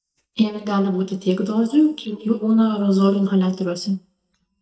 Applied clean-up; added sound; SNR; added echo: neural mask model DeepFilterNet 3.